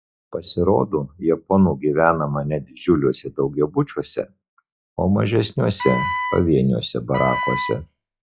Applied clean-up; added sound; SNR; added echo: classical method log-MMSE.